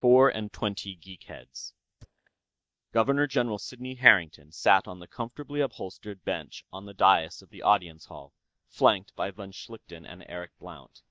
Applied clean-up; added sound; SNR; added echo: neural mask model DeepFilterNet 3.